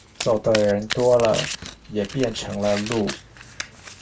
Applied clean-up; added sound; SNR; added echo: none; Domestic sounds, home sounds; 11 dB; reverberation time 0.1 s.